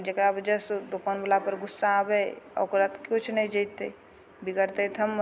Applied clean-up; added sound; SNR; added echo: none; none; none; none.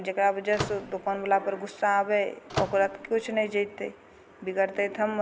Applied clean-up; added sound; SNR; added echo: none; Slam / Microwave oven; 10 dB; none.